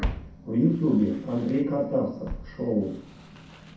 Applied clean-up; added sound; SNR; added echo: none; Walk, footsteps; 11 dB; reverberation time 0.6 s.